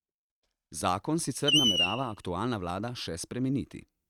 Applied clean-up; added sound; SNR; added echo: neural mask model RNNoise.